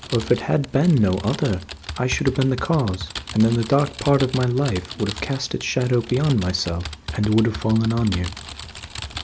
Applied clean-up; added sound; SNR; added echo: none; Typing; 13 dB; none.